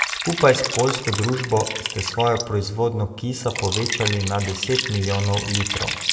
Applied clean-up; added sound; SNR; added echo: none; Liquid; 6 dB; reverberation time 1.0 s.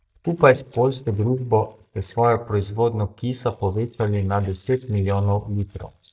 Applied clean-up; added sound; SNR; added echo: neural mask model DeepFilterNet 3.